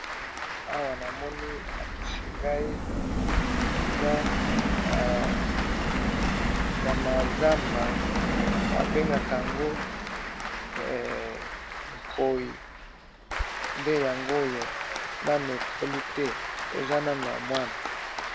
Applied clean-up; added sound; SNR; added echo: none; Applause + Subway, metro, underground; -3 dB; none.